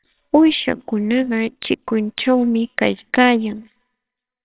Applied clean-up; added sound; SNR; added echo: neural separator model SepFormer WHAMR!.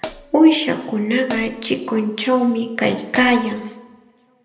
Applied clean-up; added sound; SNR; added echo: none; Hi-hat; 14 dB; reverberation time 0.8 s.